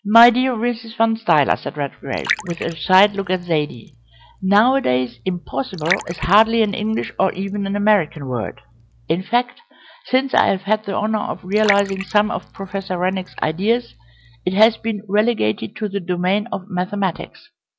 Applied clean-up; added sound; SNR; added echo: none; Liquid; 14 dB; none.